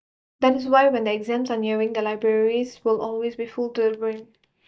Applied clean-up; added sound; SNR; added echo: neural mask model DeepFilterNet 3.